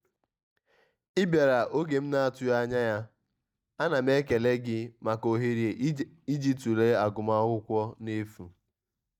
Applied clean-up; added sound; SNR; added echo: neural mask model DeepFilterNet 3.